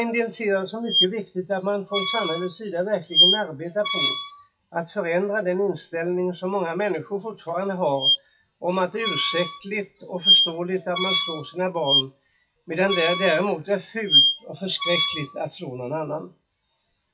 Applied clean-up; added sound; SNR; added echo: classical method WPE with log-MMSE.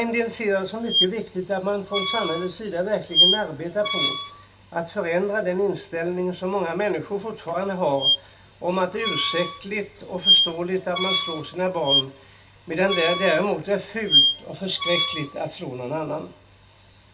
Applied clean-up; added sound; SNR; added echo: none; Squeak; -2 dB; reverberation time 0.2 s.